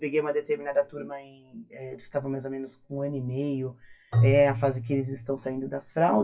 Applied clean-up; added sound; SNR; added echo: classical method WPE with log-MMSE.